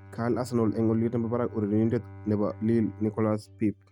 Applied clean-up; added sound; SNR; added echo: neural mask model RNNoise.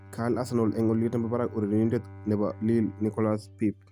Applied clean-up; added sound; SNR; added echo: none; Bowed string instrument; 17 dB; none.